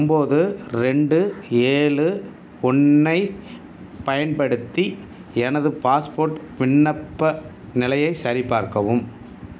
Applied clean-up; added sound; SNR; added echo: none; none; none; none.